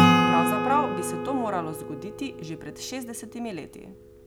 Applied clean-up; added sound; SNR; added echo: none; Acoustic guitar / Strum; -5 dB; none.